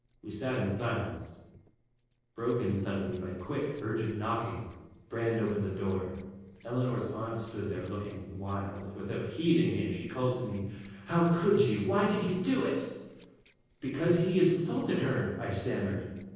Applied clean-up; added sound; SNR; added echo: neural separator model SepFormer DNS4.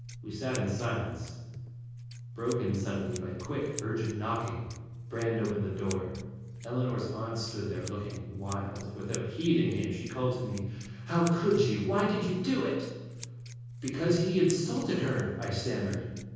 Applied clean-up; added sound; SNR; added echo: none; Scissors; 12 dB; reverberation time 1.3 s.